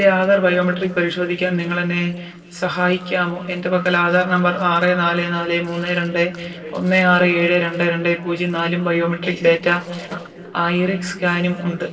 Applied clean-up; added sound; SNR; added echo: neural separator model SepFormer DNS4.